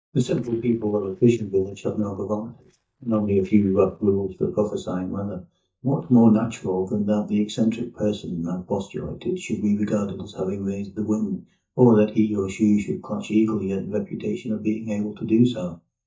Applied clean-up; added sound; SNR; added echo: neural mask model DeepFilterNet 3.